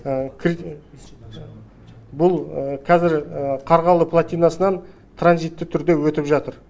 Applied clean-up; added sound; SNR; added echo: none; none; none; none.